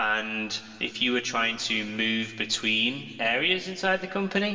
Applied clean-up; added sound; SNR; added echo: none; none; none; reverberation time 2.4 s.